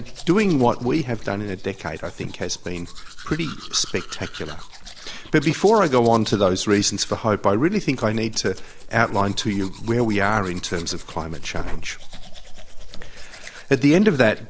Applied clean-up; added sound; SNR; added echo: none; Domestic sounds, home sounds; 9 dB; none.